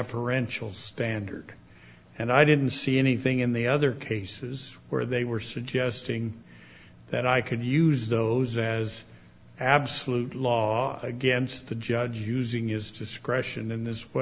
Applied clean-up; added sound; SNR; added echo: none; none; none; none.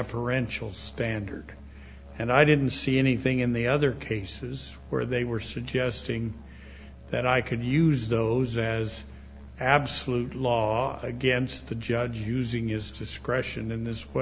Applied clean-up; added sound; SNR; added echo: none; Musical instrument; 18 dB; none.